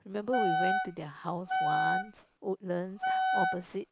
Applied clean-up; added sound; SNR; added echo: none; Wind instrument, woodwind instrument; -5 dB; none.